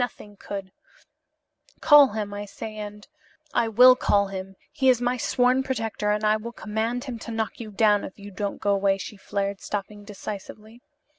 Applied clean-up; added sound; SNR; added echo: none; none; none; none.